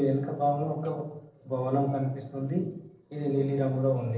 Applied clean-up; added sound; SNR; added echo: neural separator model SepFormer DNS4.